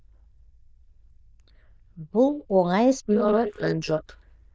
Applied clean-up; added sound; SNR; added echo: neural diffusion model UNIVERSE++.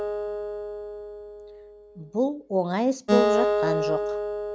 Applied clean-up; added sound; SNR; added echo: none; Acoustic guitar; -2 dB; none.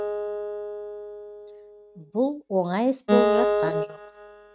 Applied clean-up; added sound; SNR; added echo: neural mask model RNNoise.